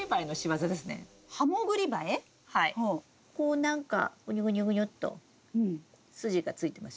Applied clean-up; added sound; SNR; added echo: none; none; none; none.